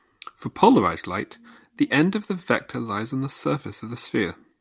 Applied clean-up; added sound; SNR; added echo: none; none; none; none.